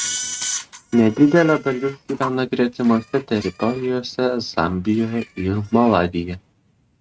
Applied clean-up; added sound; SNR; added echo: neural mask model RNNoise.